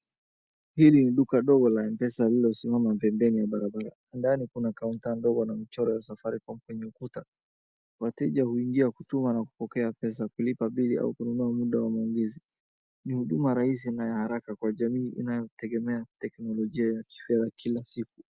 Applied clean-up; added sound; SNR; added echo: none; none; none; none.